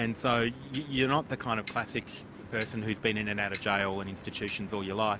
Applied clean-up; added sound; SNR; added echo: none; Clock; 16 dB; none.